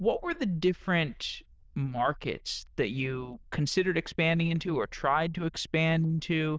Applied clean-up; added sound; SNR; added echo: neural diffusion model UNIVERSE++.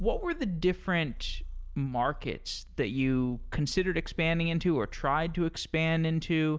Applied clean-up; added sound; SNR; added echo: none; Purr; 11 dB; none.